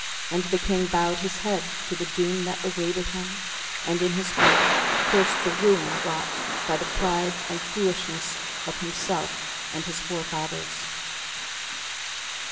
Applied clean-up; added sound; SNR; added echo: none; Thunder / Rain; 0 dB; reverberation time 1.6 s.